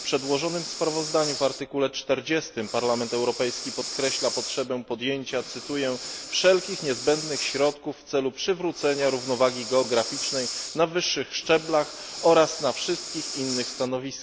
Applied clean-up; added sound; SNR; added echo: none; Breathing; 10 dB; none.